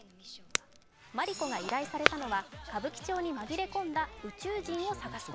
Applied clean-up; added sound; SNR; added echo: none; Crackle; 4 dB; none.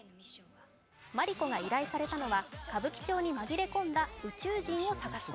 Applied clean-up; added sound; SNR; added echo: none; none; none; none.